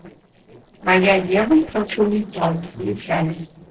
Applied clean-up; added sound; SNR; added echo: neural separator model SepFormer DNS4.